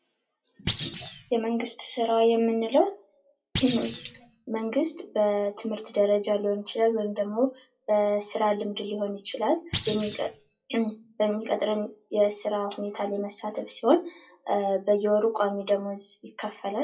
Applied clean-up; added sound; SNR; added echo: classical method WPE with log-MMSE.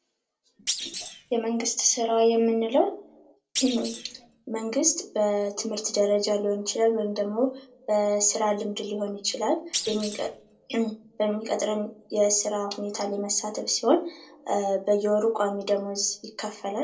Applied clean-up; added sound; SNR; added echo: neural separator model SepFormer DNS4.